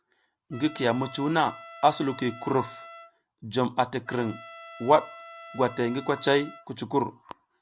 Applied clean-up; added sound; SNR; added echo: none; Trumpet; 18 dB; none.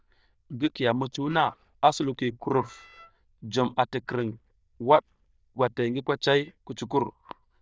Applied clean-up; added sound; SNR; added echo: neural diffusion model UNIVERSE++.